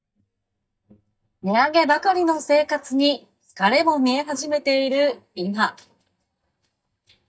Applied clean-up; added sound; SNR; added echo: neural mask model DeepFilterNet 3.